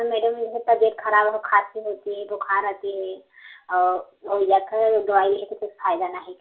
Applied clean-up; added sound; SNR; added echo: none; none; none; reverberation time 0.3 s.